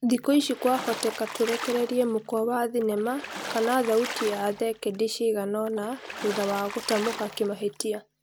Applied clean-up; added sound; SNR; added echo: none; Water / Splash, splatter; 11 dB; none.